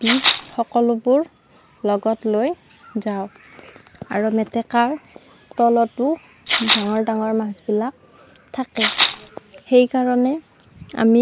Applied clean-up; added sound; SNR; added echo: none; Rattle (instrument); -1 dB; none.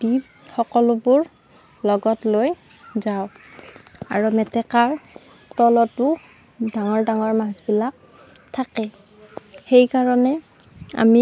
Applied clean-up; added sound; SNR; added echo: none; none; none; none.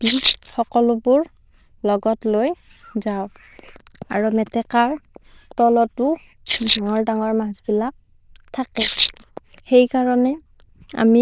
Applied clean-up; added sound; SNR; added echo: neural diffusion model UNIVERSE++.